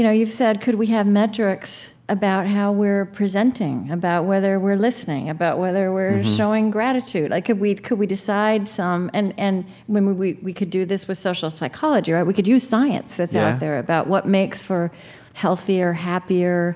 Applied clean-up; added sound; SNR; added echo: none; none; none; none.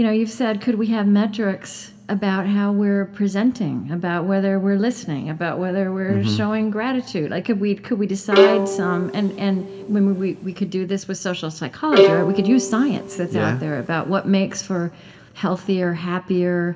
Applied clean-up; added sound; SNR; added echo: none; Bowed string instrument; 1 dB; reverberation time 1.5 s.